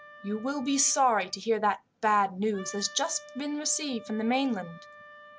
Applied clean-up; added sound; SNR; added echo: none; Wind instrument, woodwind instrument; 20 dB; none.